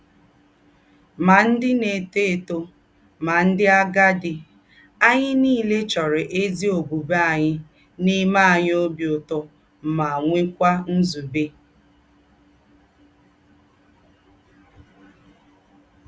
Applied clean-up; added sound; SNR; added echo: none; none; none; none.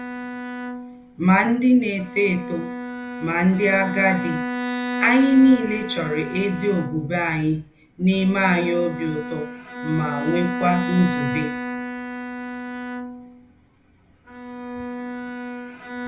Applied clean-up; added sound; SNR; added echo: none; Bowed string instrument; 8 dB; reverberation time 0.3 s.